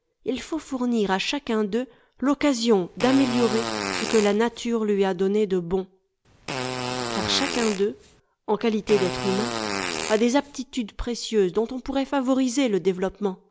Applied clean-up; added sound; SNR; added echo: none; Fart; 6 dB; none.